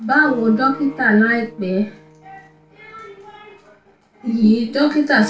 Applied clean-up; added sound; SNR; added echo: none; Acoustic guitar; 19 dB; reverberation time 0.3 s.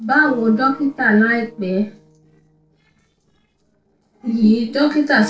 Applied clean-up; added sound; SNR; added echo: neural separator model SepFormer DNS4.